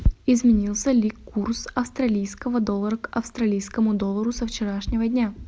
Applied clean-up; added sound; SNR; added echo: none; none; none; none.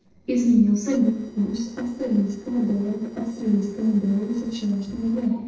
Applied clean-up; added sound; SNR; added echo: neural separator model SepFormer DNS4.